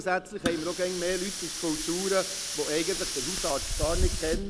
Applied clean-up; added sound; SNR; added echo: none; Hiss; 1 dB; none.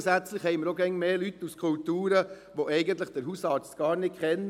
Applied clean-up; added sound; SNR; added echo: none; none; none; none.